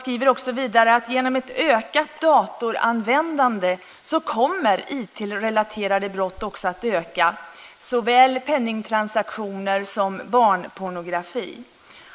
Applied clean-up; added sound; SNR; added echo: neural mask model Resemble Enhance denoiser.